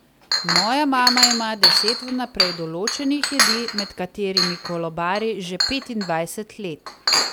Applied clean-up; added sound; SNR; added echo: none; Chink, clink; -2 dB; none.